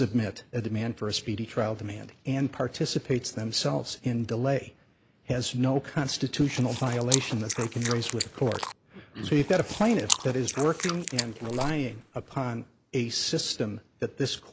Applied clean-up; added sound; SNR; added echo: neural mask model Resemble Enhance denoiser.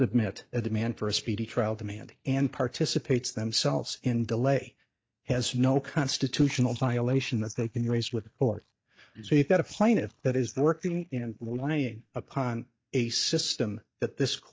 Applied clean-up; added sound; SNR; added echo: neural mask model DeepFilterNet 3.